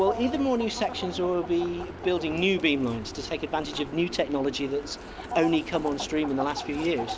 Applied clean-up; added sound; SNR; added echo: none; Chicken, rooster; 13 dB; none.